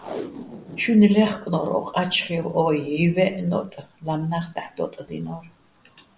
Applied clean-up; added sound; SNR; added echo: none; Packing tape, duct tape; 19 dB; none.